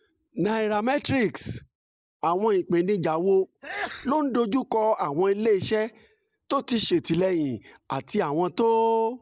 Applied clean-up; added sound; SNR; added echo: neural mask model Resemble Enhance denoiser.